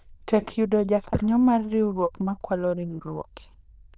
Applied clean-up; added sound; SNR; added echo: neural diffusion model UNIVERSE++.